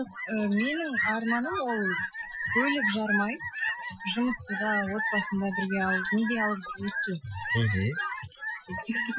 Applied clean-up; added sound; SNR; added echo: classical method Wiener filter.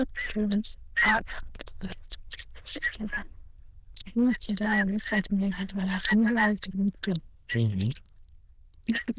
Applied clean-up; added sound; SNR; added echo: neural diffusion model UNIVERSE++.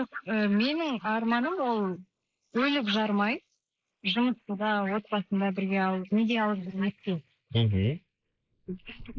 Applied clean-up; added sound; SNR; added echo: neural mask model Resemble Enhance denoiser.